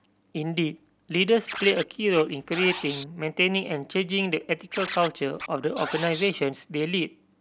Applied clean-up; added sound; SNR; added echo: none; Scratching (performance technique); 11 dB; none.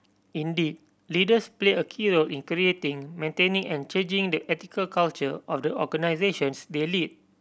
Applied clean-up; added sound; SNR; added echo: none; none; none; none.